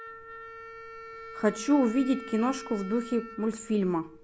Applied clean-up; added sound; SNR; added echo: none; Wind instrument, woodwind instrument; 14 dB; none.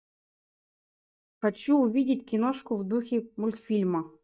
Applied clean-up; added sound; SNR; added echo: neural mask model DeepFilterNet 3.